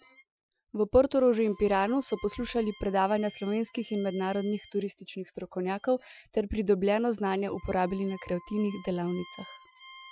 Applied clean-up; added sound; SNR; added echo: classical method Wiener filter.